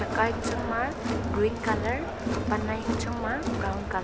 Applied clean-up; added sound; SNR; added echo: none; Crowd; -1 dB; none.